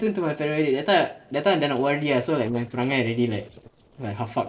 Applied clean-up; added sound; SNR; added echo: neural separator model SepFormer DNS4.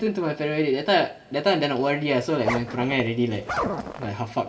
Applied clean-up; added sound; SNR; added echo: none; Zipper (clothing); 6 dB; reverberation time 0.5 s.